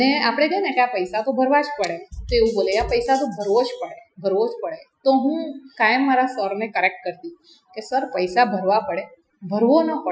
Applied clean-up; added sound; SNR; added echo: classical method Wiener filter.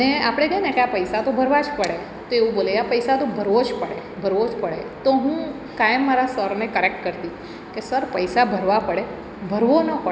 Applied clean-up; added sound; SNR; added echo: none; none; none; none.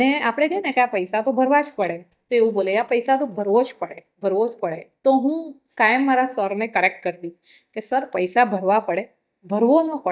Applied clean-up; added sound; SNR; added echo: neural mask model DeepFilterNet 3.